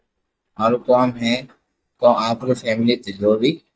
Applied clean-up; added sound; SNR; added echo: neural mask model DeepFilterNet 3.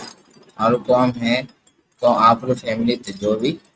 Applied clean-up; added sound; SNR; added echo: neural mask model RNNoise.